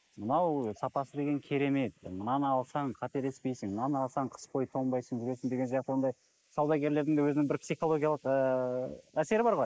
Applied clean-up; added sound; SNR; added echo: neural mask model Resemble Enhance denoiser.